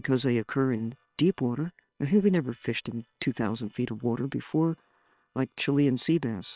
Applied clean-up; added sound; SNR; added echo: neural separator model SepFormer WHAM!.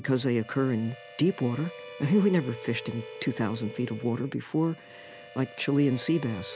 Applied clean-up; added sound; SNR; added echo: none; Harmonica; 16 dB; none.